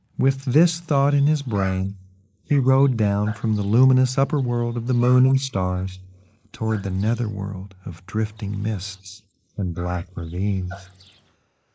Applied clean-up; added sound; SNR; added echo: neural mask model Resemble Enhance denoiser.